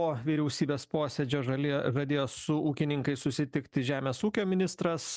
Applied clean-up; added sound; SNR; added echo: none; none; none; none.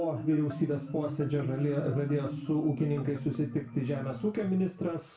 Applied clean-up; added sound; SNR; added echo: none; Marimba, xylophone; 8 dB; reverberation time 0.3 s.